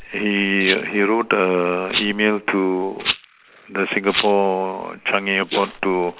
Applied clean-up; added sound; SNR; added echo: neural mask model Resemble Enhance denoiser.